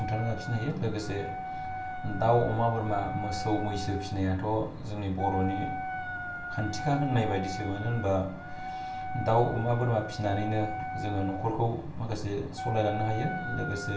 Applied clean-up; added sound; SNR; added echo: none; Wind instrument, woodwind instrument; 8 dB; reverberation time 0.3 s.